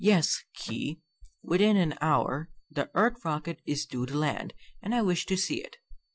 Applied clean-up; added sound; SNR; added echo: none; none; none; none.